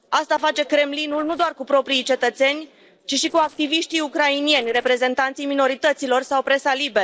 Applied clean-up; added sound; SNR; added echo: neural separator model SepFormer DNS4.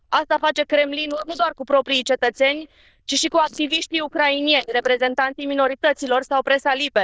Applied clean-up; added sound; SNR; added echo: neural diffusion model UNIVERSE++.